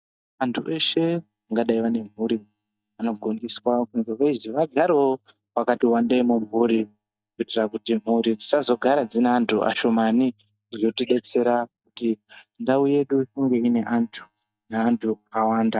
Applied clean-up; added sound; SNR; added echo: neural mask model DeepFilterNet 3.